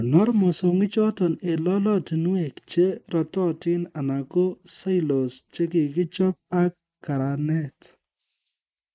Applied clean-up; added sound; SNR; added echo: neural mask model Resemble Enhance denoiser.